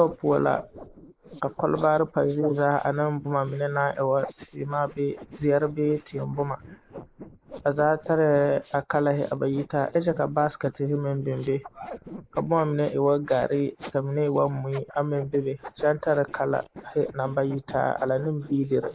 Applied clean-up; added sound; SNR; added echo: neural mask model Resemble Enhance denoiser.